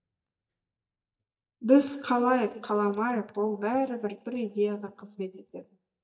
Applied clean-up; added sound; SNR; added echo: neural mask model DeepFilterNet 3.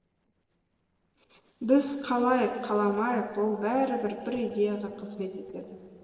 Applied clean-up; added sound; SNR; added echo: neural separator model SepFormer DNS4.